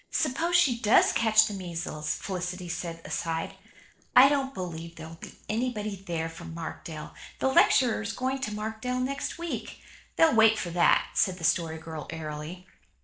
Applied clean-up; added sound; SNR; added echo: neural separator model SepFormer DNS4.